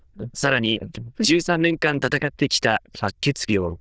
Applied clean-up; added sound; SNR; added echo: neural diffusion model UNIVERSE++.